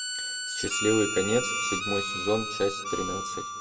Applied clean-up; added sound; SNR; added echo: none; Harmonica; 2 dB; reverberation time 1.2 s.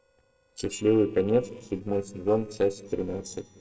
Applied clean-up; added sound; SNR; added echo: neural separator model SepFormer DNS4.